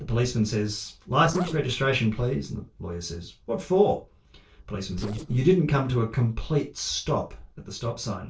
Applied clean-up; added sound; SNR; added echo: neural separator model SepFormer DNS4.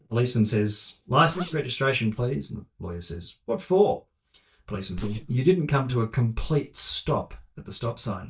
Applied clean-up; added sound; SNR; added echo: neural mask model DeepFilterNet 3.